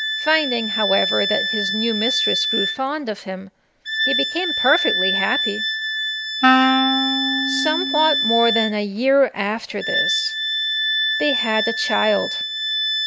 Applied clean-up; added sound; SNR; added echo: none; Wind instrument, woodwind instrument + Wind instrument, woodwind instrument; -2 dB; none.